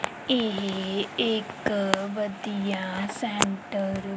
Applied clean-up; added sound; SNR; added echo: none; none; none; none.